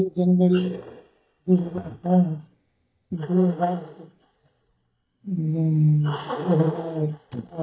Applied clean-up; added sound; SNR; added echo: neural mask model DeepFilterNet 3.